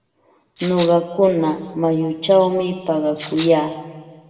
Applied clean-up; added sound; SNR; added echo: none; Rattle (instrument); 15 dB; reverberation time 1.5 s.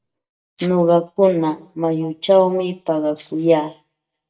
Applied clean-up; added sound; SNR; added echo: neural mask model DeepFilterNet 3.